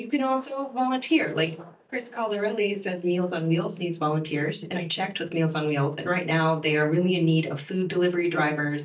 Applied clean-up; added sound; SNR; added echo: neural mask model DeepFilterNet 3.